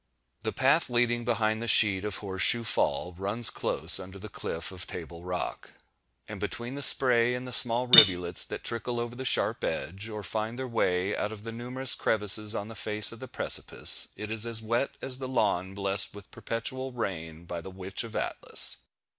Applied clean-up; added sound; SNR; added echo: none; Cutlery, silverware / Dishes, pots, and pans; -1 dB; none.